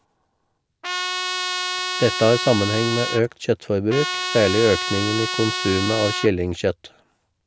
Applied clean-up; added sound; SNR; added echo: none; Trumpet; 4 dB; none.